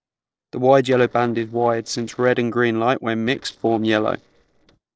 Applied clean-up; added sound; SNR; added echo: neural separator model SepFormer DNS4.